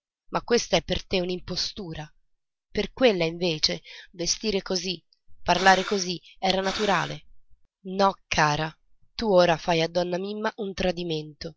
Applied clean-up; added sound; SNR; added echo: none; Breathing; 11 dB; none.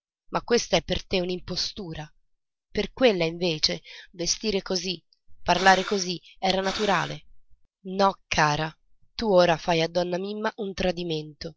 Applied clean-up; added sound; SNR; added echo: neural separator model SepFormer DNS4.